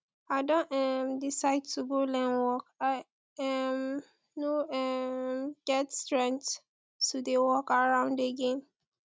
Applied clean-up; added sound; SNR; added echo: none; none; none; none.